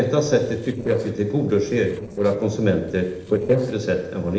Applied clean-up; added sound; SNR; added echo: neural separator model SepFormer DNS4.